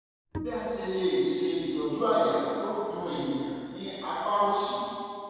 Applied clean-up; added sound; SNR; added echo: none; Bowed string instrument; 12 dB; reverberation time 2.1 s.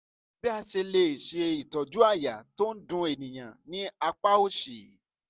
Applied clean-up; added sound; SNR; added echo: none; none; none; none.